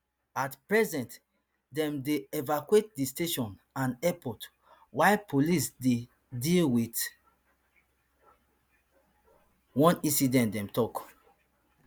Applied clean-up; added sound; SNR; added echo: none; none; none; none.